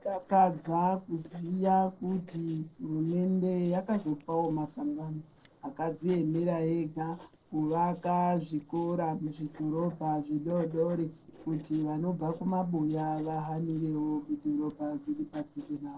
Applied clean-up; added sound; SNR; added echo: neural separator model SepFormer DNS4.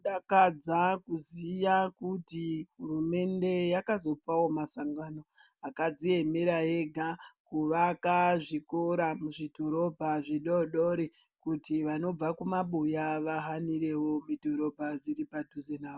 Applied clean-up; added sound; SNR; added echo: none; none; none; none.